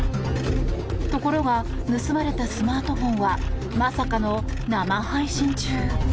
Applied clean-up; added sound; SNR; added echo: none; none; none; none.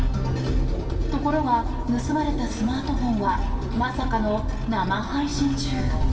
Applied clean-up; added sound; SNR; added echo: none; none; none; reverberation time 2.6 s.